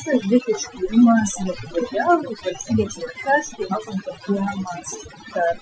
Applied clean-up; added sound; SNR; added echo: classical method Wiener filter.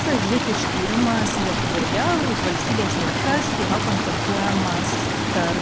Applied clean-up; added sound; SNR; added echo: none; Stream; -3 dB; none.